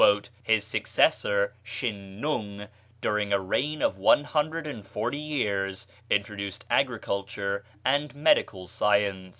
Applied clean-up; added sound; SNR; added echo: none; none; none; none.